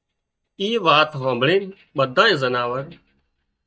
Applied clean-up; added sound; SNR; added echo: neural mask model DeepFilterNet 3.